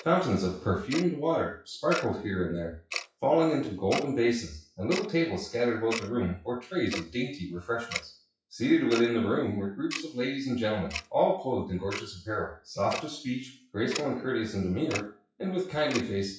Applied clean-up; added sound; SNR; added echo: classical method WPE with log-MMSE.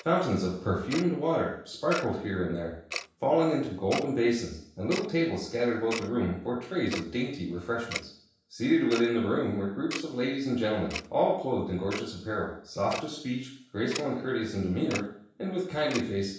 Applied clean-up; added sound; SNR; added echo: none; Tick-tock; 15 dB; reverberation time 0.7 s.